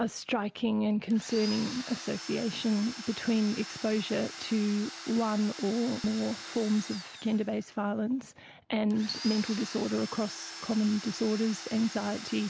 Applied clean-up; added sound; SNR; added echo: none; Domestic sounds, home sounds; 13 dB; none.